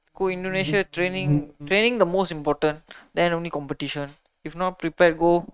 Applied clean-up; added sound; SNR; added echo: neural mask model RNNoise.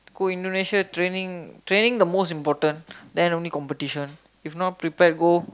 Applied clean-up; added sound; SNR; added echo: none; none; none; none.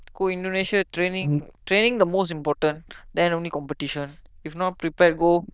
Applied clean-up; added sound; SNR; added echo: neural diffusion model UNIVERSE++.